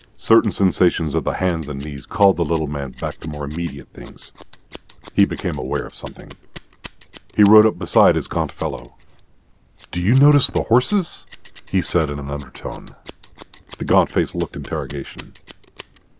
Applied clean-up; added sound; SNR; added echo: none; Scissors; 17 dB; none.